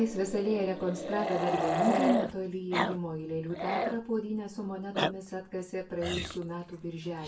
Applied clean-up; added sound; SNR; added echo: none; Growling; 2 dB; reverberation time 0.2 s.